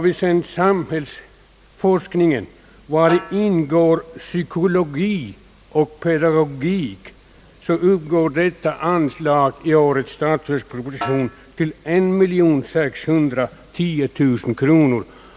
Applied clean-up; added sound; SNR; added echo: none; Snare drum; 16 dB; none.